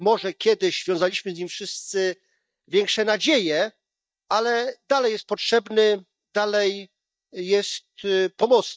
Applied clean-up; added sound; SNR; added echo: neural mask model DeepFilterNet 3.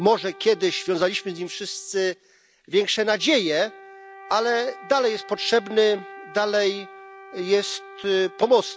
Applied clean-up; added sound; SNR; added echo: none; Wind instrument, woodwind instrument; 20 dB; none.